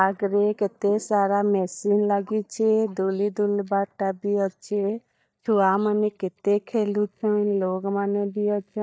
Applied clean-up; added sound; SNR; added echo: neural mask model DeepFilterNet 3.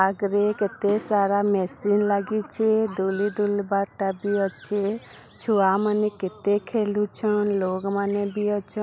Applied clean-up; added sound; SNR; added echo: none; none; none; none.